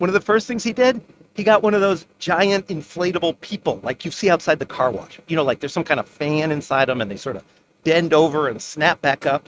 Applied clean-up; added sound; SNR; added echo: neural mask model RNNoise.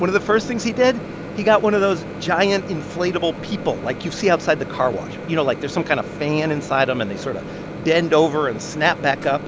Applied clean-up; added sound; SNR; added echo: none; Microwave oven; 11 dB; none.